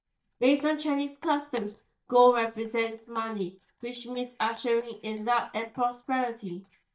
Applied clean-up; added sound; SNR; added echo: neural mask model DeepFilterNet 3.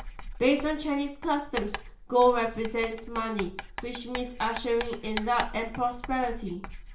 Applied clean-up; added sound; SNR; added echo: none; Writing; 10 dB; reverberation time 0.4 s.